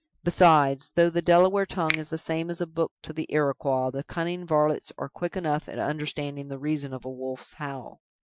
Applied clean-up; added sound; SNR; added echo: classical method Wiener filter.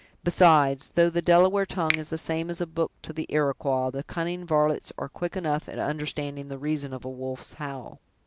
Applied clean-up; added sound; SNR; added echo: none; Finger snapping; 11 dB; none.